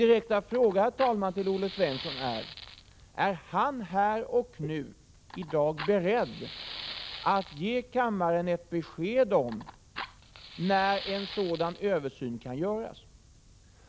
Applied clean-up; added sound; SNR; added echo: none; Fire; 15 dB; none.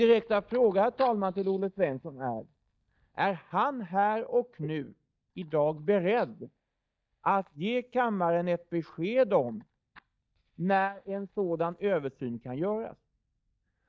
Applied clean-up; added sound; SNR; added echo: neural mask model DeepFilterNet 3.